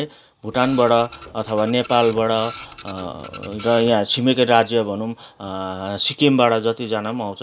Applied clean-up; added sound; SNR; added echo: none; Printer; 18 dB; none.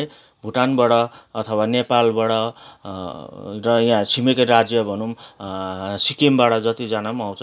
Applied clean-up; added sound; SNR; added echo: none; none; none; none.